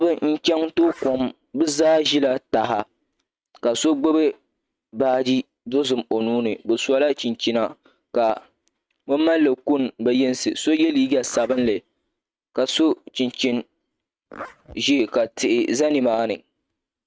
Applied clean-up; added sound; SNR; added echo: neural mask model RNNoise.